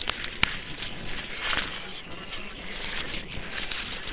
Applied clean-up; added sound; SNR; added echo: neural separator model SepFormer WHAMR!.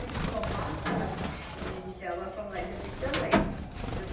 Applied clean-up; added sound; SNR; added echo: none; Bird; -5 dB; reverberation time 0.9 s.